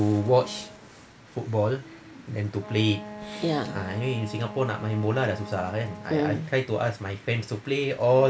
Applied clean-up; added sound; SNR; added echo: none; Wind instrument, woodwind instrument; 16 dB; none.